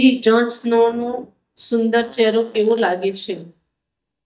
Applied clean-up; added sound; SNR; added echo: neural mask model DeepFilterNet 3.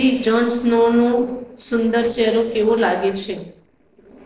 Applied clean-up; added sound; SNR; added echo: neural separator model SepFormer DNS4.